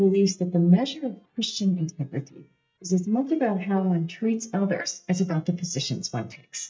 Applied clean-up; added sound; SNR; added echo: neural mask model DeepFilterNet 3.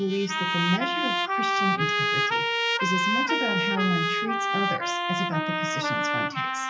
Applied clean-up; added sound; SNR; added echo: classical method WPE with log-MMSE.